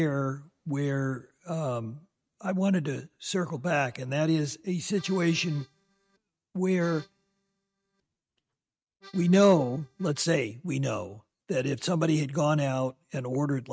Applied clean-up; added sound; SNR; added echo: neural mask model RNNoise.